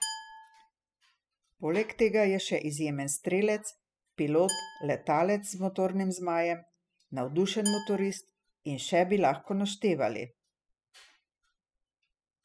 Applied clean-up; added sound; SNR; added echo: classical method spectral subtraction.